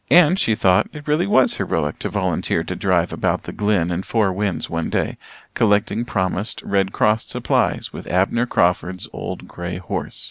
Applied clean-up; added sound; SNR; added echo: none; none; none; none.